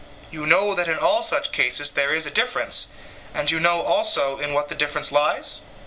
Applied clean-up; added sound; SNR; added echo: none; none; none; none.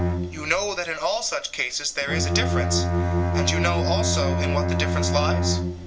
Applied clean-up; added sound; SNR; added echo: none; Bowed string instrument; -3 dB; none.